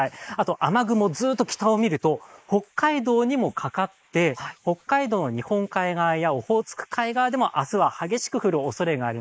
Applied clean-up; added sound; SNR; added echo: neural mask model Resemble Enhance denoiser.